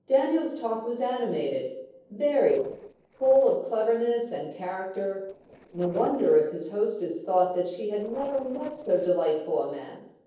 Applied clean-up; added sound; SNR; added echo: neural separator model SepFormer DNS4.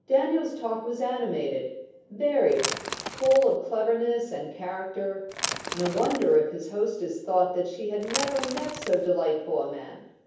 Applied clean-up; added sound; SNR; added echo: none; Crackle / Crushing / Wood; 7 dB; reverberation time 0.9 s.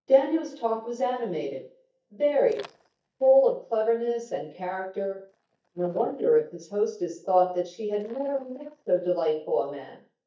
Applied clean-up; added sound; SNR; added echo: neural mask model DeepFilterNet 3.